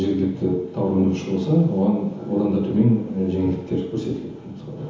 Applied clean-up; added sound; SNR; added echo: none; none; none; reverberation time 1.0 s.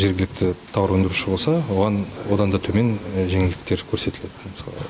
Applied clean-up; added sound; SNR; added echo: none; none; none; none.